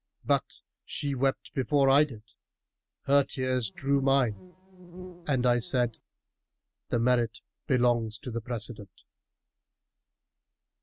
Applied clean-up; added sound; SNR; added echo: none; Insect; 17 dB; none.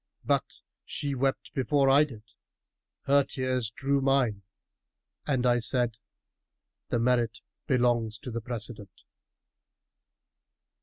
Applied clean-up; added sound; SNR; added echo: none; none; none; none.